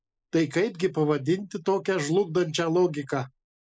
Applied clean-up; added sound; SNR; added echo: neural mask model Resemble Enhance denoiser.